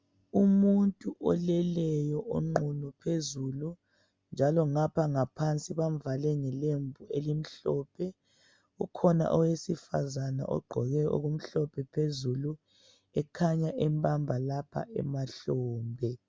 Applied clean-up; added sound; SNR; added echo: none; none; none; none.